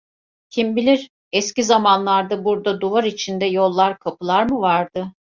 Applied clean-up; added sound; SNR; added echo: none; none; none; none.